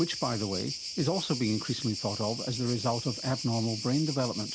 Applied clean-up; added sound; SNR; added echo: none; Cricket; 8 dB; none.